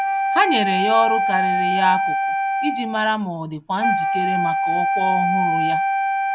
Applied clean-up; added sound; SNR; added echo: none; Wind instrument, woodwind instrument; -3 dB; none.